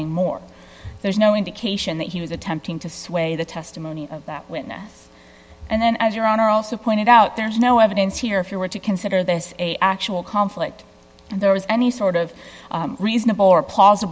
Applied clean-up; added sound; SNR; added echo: none; none; none; none.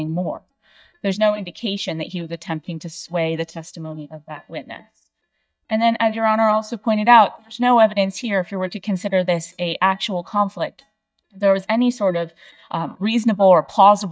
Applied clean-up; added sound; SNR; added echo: neural mask model DeepFilterNet 3.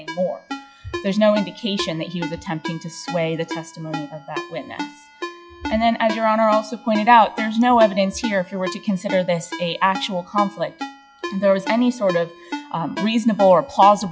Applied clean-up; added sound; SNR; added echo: classical method log-MMSE.